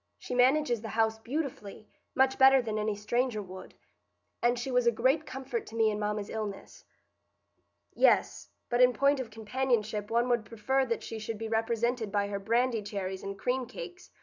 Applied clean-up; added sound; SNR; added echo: none; none; none; none.